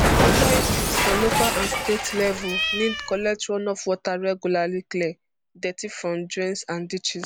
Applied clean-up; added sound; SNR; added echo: none; Cat; -1 dB; none.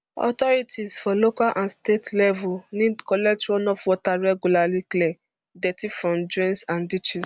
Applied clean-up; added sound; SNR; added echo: none; none; none; none.